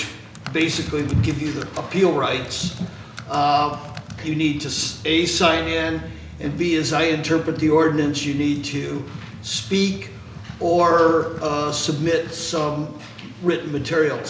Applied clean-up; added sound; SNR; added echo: none; none; none; none.